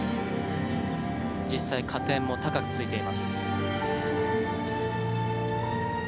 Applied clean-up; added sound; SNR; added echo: none; Train; 17 dB; none.